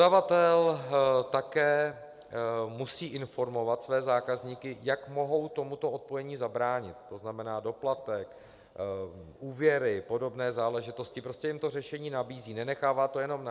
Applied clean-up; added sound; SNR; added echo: none; none; none; none.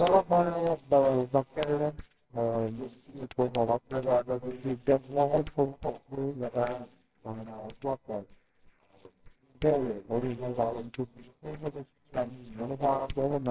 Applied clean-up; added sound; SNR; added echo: neural separator model SepFormer WHAMR!.